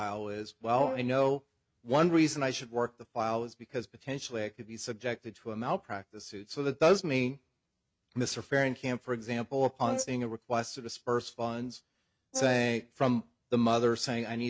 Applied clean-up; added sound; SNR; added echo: neural mask model RNNoise.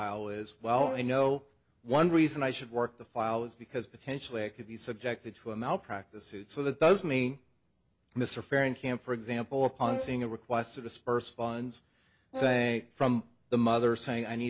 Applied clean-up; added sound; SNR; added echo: none; Brass instrument; 11 dB; none.